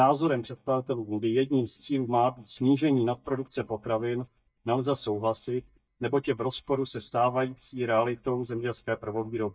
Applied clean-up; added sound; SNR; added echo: neural mask model DeepFilterNet 3.